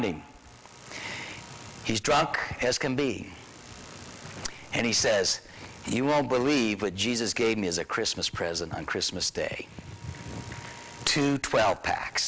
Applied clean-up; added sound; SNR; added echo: none; none; none; none.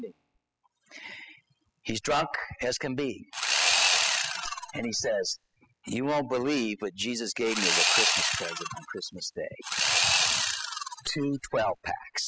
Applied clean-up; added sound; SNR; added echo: classical method spectral subtraction.